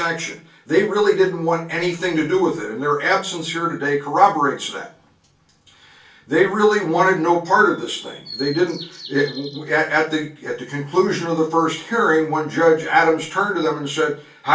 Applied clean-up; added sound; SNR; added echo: none; Bird vocalization, bird call, bird song; 17 dB; reverberation time 0.2 s.